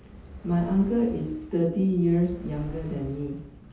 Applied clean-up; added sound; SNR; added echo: none; Fire; 16 dB; reverberation time 2.2 s.